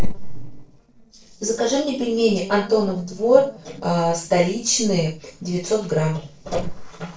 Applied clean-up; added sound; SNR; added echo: neural separator model SepFormer DNS4.